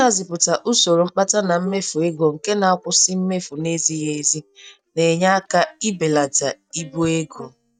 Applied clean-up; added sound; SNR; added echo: neural mask model DeepFilterNet 3.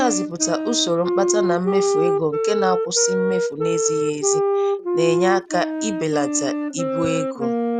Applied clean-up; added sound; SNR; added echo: none; Wind instrument, woodwind instrument; -2 dB; none.